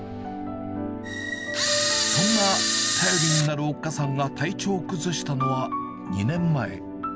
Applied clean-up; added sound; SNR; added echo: none; Camera; -3 dB; none.